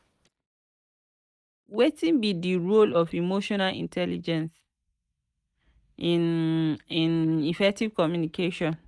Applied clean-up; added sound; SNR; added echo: neural mask model DeepFilterNet 3.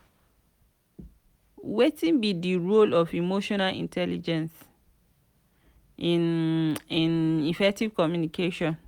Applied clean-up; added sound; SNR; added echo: none; none; none; none.